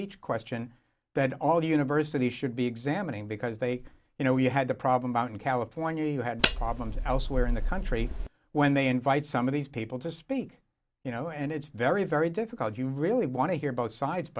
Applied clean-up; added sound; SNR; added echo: none; Cutlery, silverware; -4 dB; none.